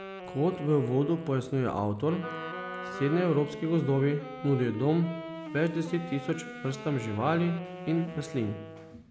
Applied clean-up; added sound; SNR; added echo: none; Wind instrument, woodwind instrument + Wind instrument, woodwind instrument; 12 dB; none.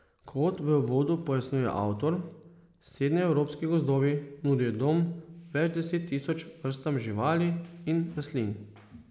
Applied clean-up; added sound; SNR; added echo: none; none; none; none.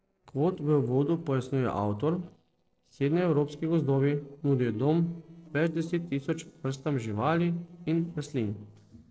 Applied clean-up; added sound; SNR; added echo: neural separator model SepFormer DNS4.